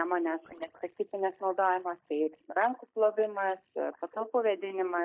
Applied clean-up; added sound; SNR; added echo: neural mask model DeepFilterNet 3.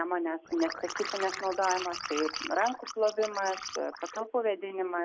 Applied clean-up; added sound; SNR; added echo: none; Liquid; 8 dB; none.